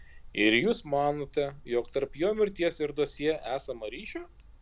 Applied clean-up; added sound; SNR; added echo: none; Tick; 19 dB; none.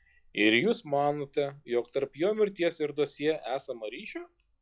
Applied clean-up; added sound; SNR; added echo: classical method log-MMSE.